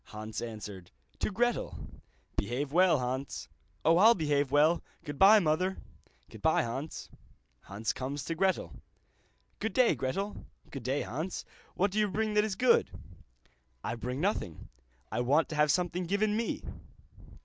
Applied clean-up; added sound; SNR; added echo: none; none; none; none.